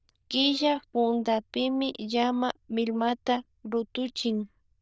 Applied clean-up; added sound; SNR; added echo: neural diffusion model UNIVERSE++.